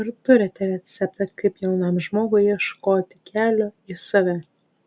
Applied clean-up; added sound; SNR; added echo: none; none; none; none.